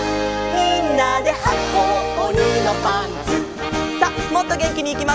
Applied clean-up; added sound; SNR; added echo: none; none; none; none.